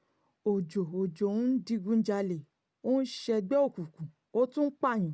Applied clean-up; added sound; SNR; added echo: none; none; none; none.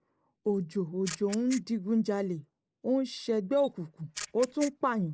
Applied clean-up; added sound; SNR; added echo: neural mask model Resemble Enhance denoiser.